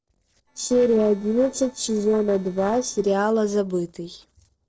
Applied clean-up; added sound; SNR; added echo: neural separator model SepFormer DNS4.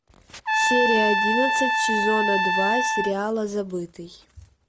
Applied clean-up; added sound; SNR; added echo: none; Trumpet; -3 dB; none.